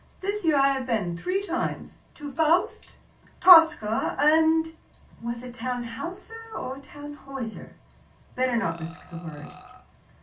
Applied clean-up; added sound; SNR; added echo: none; Burping, eructation; 19 dB; reverberation time 0.2 s.